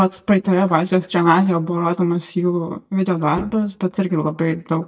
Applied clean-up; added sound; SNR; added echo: neural mask model DeepFilterNet 3.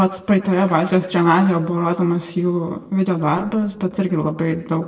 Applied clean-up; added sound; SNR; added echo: neural separator model SepFormer DNS4.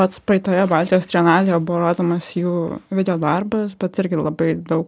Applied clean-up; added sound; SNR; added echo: none; none; none; none.